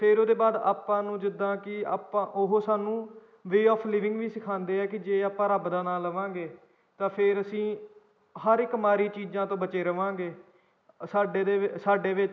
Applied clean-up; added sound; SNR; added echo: none; none; none; none.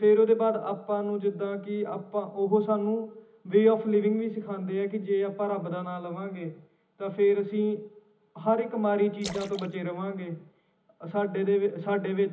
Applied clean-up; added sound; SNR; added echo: none; Splash, splatter; 18 dB; reverberation time 0.4 s.